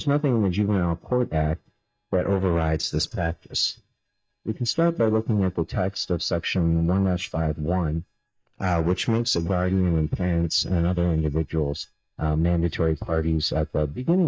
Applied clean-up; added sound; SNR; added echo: neural mask model DeepFilterNet 3.